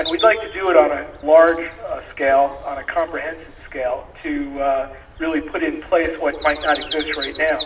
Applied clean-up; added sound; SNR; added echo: none; Bird vocalization, bird call, bird song; 16 dB; reverberation time 0.8 s.